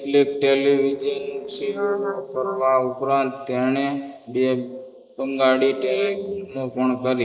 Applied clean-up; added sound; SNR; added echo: neural mask model Resemble Enhance denoiser.